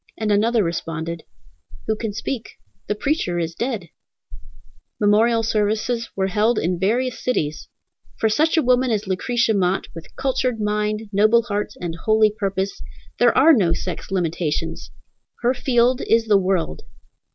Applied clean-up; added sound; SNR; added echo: none; none; none; none.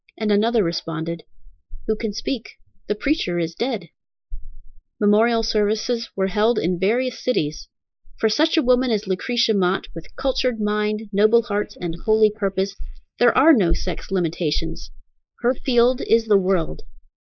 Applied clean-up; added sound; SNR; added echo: neural mask model Resemble Enhance denoiser.